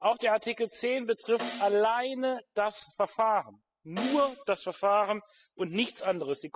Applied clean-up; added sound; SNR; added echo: classical method spectral subtraction.